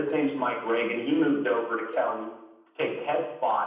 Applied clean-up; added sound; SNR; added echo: none; Cowbell; 20 dB; reverberation time 0.9 s.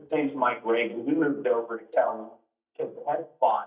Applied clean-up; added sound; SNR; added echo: neural mask model DeepFilterNet 3.